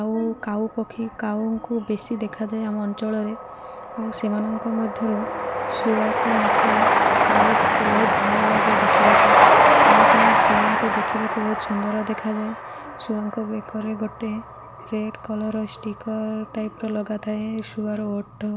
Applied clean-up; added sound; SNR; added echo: none; Train; -5 dB; none.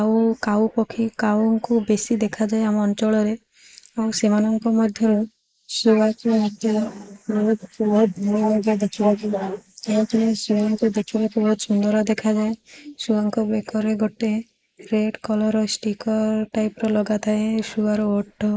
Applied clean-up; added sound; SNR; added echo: neural mask model Resemble Enhance denoiser.